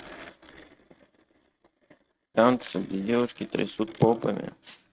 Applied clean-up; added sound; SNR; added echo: neural mask model RNNoise.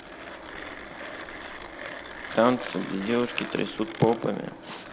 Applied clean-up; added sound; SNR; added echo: none; Mechanisms; 11 dB; none.